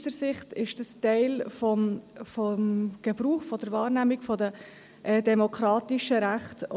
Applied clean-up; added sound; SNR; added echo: none; none; none; none.